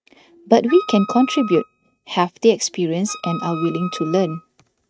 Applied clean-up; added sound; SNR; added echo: neural mask model RNNoise.